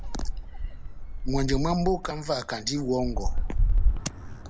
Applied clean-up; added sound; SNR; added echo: none; Gull, seagull; -4 dB; none.